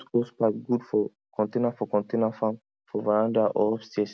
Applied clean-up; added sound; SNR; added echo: none; none; none; none.